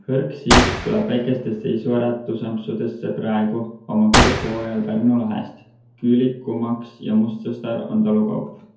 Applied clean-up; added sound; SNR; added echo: none; Gunshot, gunfire; 3 dB; reverberation time 0.5 s.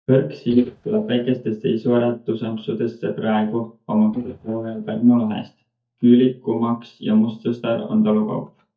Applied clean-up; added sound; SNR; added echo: neural mask model DeepFilterNet 3.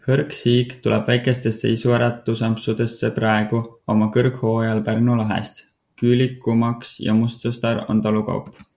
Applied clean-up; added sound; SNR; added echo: none; none; none; none.